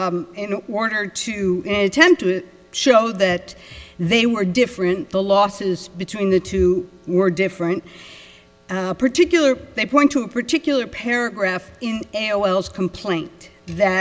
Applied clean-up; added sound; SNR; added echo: none; none; none; none.